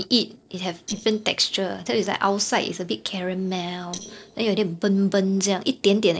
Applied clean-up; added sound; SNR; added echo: neural separator model SepFormer DNS4.